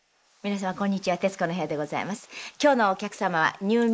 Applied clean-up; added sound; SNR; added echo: neural mask model Resemble Enhance denoiser.